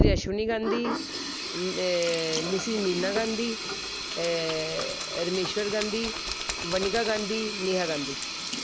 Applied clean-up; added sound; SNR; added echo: none; Sink (filling or washing); 2 dB; none.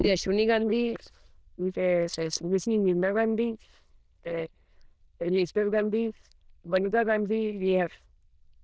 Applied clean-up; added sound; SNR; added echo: neural diffusion model UNIVERSE++.